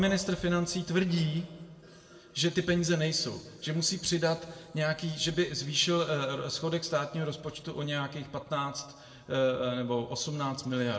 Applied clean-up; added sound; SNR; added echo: none; none; none; reverberation time 1.2 s.